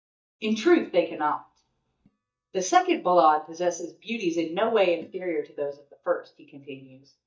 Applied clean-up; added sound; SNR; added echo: neural mask model DeepFilterNet 3.